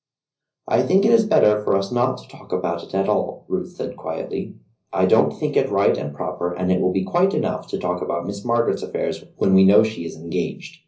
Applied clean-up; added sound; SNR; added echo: none; none; none; reverberation time 0.5 s.